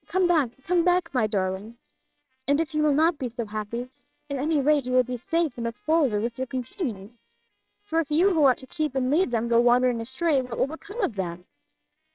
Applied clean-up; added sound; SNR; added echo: neural separator model SepFormer WHAMR!.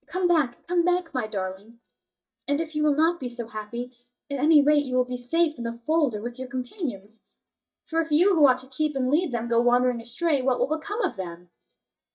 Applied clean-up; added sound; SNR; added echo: neural mask model DeepFilterNet 3.